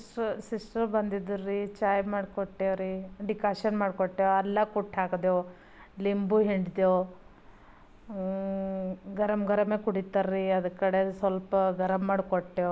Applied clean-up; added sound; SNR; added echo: none; none; none; none.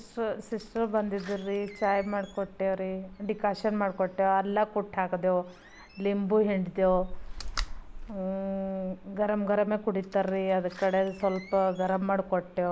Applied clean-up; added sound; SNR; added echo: none; Slam; 15 dB; none.